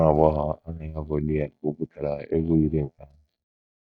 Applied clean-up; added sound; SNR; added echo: neural mask model DeepFilterNet 3.